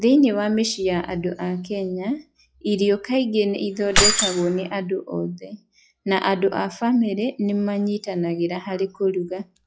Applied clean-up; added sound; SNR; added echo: classical method log-MMSE.